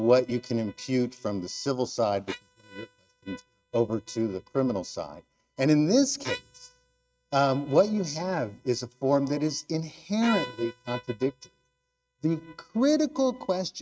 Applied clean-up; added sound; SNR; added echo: neural mask model RNNoise.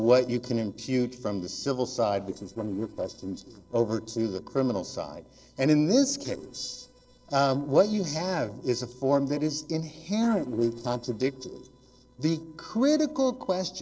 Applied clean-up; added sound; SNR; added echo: neural separator model SepFormer DNS4.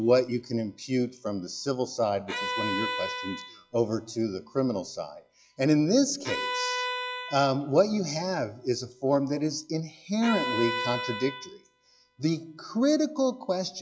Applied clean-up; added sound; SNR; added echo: classical method log-MMSE.